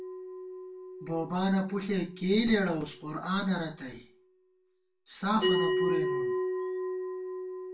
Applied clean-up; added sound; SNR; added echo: none; Bell; 2 dB; reverberation time 0.3 s.